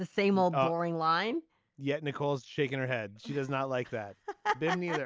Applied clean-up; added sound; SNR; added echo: none; none; none; none.